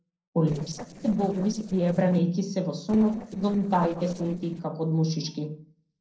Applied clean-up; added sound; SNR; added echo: neural separator model SepFormer DNS4.